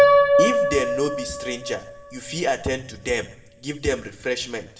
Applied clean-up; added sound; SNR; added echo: none; Piano; -4 dB; reverberation time 0.6 s.